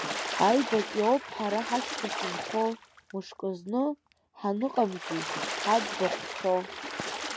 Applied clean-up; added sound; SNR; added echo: none; Water / Splash, splatter; 6 dB; none.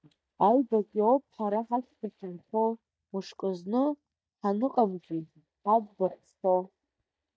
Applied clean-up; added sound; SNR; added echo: neural mask model DeepFilterNet 3.